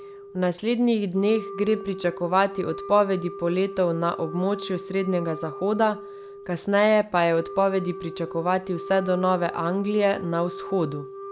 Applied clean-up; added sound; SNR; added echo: none; Wind instrument, woodwind instrument; 13 dB; none.